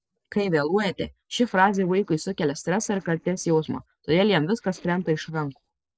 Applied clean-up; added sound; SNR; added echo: neural separator model SepFormer DNS4.